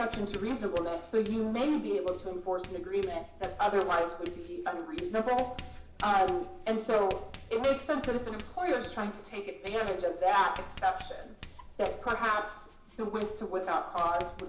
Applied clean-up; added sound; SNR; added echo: none; Writing; 15 dB; reverberation time 0.6 s.